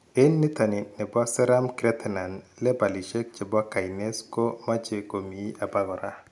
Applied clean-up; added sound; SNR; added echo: none; none; none; none.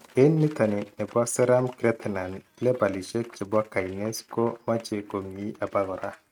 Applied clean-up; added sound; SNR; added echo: neural mask model RNNoise.